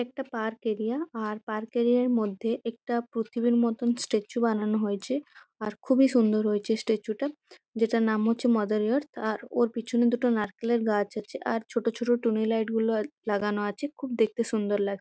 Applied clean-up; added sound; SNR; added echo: none; none; none; none.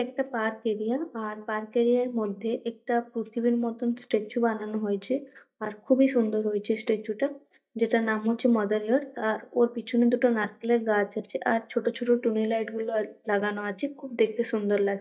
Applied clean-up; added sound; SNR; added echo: neural mask model DeepFilterNet 3.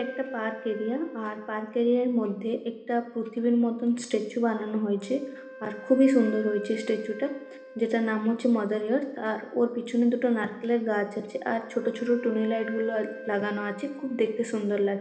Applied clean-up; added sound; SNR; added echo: none; Wind instrument, woodwind instrument; 18 dB; reverberation time 1.1 s.